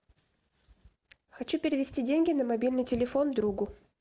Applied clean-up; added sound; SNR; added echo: none; none; none; none.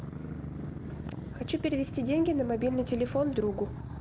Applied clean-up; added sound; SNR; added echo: none; Motorcycle; 7 dB; none.